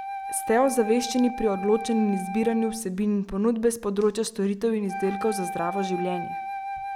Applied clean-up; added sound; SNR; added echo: none; Wind instrument, woodwind instrument; 9 dB; none.